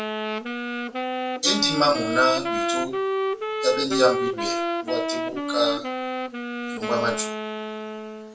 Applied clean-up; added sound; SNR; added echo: none; Wind instrument, woodwind instrument; 1 dB; reverberation time 0.2 s.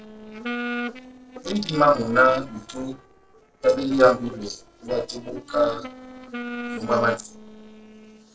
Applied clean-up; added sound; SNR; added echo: neural separator model SepFormer DNS4.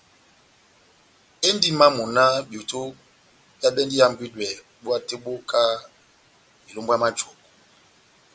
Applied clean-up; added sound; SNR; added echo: none; none; none; none.